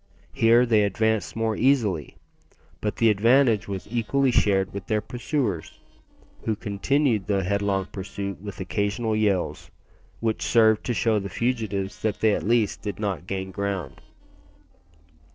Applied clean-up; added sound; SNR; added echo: neural separator model SepFormer DNS4.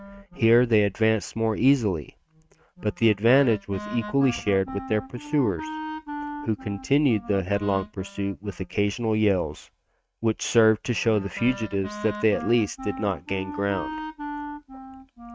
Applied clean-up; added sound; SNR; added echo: neural mask model RNNoise.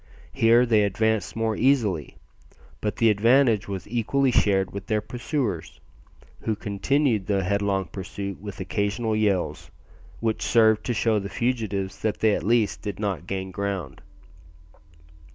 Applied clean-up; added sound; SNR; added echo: none; none; none; none.